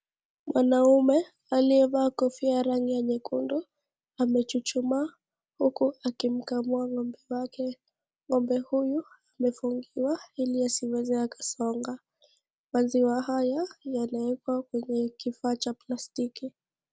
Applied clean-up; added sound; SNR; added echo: none; none; none; none.